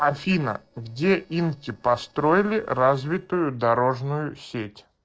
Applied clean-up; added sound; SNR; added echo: neural separator model SepFormer DNS4.